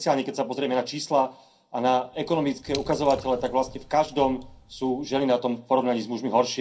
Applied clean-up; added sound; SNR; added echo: none; Drip / Water; 18 dB; reverberation time 0.3 s.